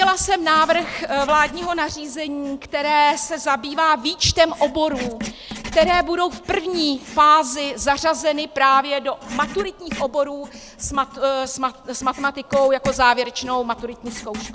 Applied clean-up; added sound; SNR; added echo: none; Writing; 16 dB; none.